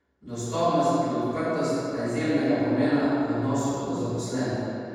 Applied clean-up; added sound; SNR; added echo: none; none; none; reverberation time 2.1 s.